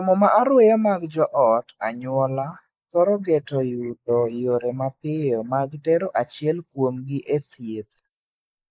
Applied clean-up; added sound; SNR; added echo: neural mask model Resemble Enhance denoiser.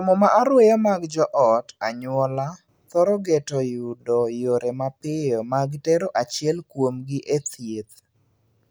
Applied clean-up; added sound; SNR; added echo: none; none; none; none.